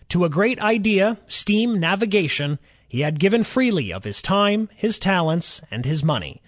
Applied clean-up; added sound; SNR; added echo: none; none; none; none.